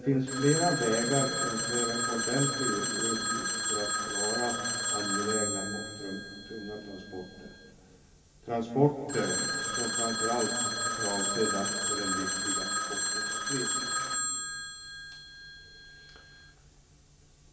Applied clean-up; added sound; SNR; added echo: none; Telephone; -1 dB; reverberation time 2.5 s.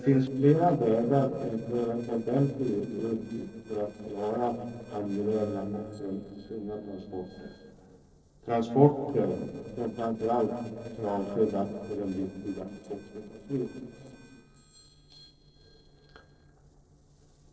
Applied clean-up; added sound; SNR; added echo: neural separator model SepFormer DNS4.